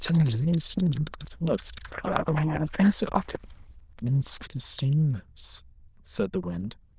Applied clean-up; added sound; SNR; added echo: neural diffusion model UNIVERSE++.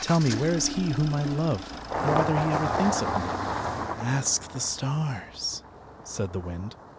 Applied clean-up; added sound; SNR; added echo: none; Engine starting; 3 dB; none.